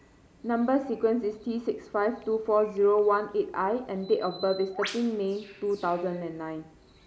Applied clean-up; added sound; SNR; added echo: none; Bird; 19 dB; none.